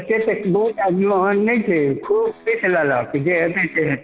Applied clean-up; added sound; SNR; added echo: neural separator model SepFormer DNS4.